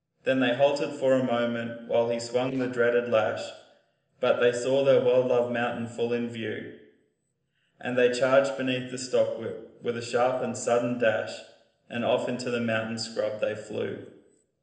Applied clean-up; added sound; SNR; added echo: neural separator model SepFormer DNS4.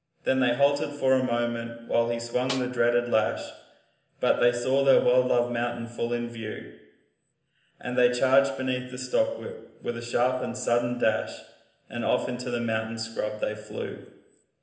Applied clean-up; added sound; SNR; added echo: none; Snare drum; 14 dB; reverberation time 0.9 s.